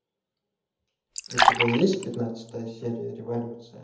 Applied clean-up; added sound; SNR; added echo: none; Fill (with liquid); -4 dB; reverberation time 0.7 s.